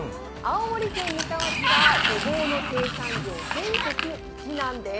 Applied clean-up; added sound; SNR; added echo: none; Sliding door; -2 dB; none.